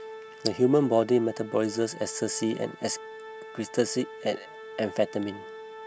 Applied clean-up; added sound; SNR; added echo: none; Organ; 14 dB; none.